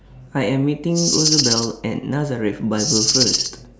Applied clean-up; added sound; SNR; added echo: none; Rattle (instrument); -1 dB; none.